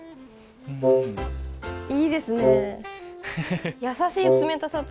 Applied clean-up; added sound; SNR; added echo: none; Wind instrument, woodwind instrument; -5 dB; none.